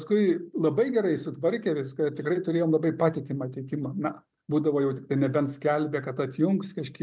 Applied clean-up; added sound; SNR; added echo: none; none; none; none.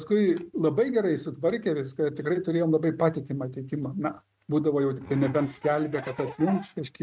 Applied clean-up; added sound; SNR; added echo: neural mask model RNNoise.